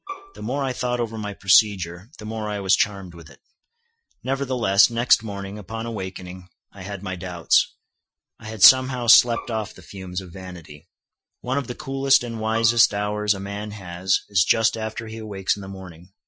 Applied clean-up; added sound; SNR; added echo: classical method Wiener filter.